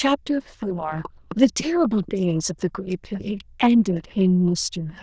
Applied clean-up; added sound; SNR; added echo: neural diffusion model UNIVERSE++.